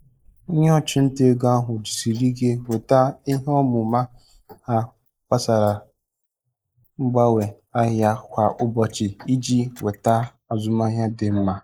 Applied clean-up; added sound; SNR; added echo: neural mask model Resemble Enhance denoiser.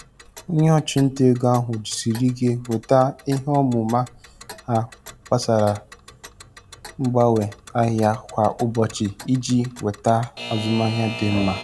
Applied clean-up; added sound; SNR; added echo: none; Alarm / Clock; 17 dB; none.